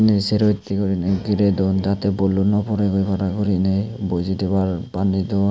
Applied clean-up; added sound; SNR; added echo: none; none; none; none.